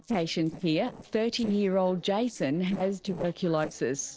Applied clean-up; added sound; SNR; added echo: neural separator model SepFormer DNS4.